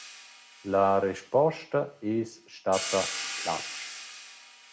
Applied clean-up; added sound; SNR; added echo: none; Hi-hat; 10 dB; none.